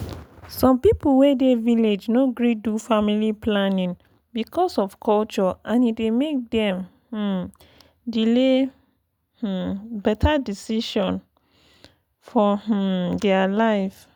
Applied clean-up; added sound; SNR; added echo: none; none; none; none.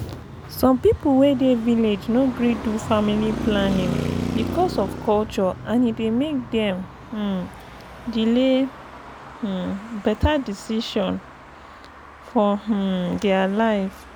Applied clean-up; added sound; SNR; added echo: none; Traffic noise, roadway noise; 10 dB; none.